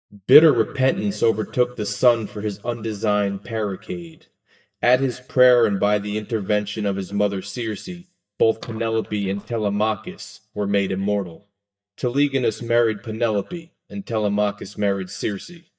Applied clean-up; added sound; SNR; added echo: neural mask model DeepFilterNet 3.